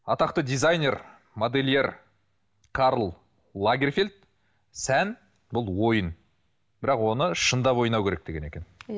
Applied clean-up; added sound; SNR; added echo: none; none; none; none.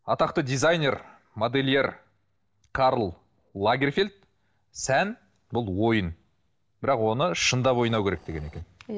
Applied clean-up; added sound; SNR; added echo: neural separator model SepFormer DNS4.